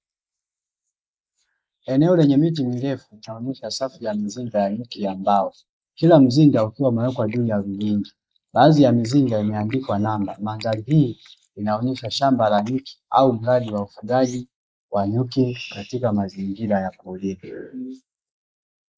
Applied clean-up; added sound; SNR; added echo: neural mask model Resemble Enhance denoiser.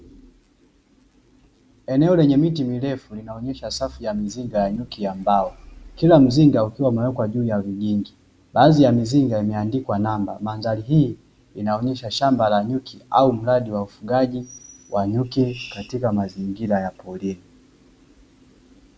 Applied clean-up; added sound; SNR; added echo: none; none; none; none.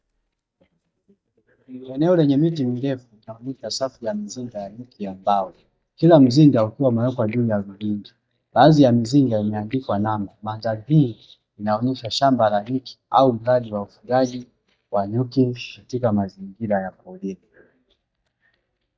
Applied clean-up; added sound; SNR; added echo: neural mask model DeepFilterNet 3.